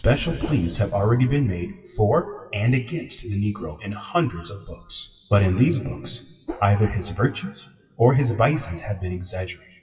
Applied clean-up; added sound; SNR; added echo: classical method WPE with log-MMSE.